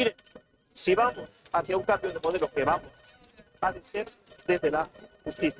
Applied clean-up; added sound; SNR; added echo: neural mask model RNNoise.